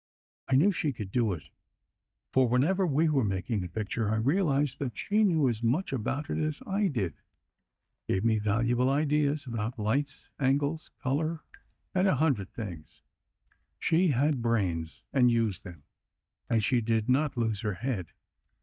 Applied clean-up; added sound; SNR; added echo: neural mask model DeepFilterNet 3.